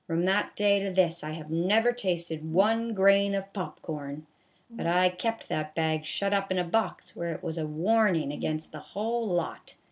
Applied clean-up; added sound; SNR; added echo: none; Brass instrument; 16 dB; none.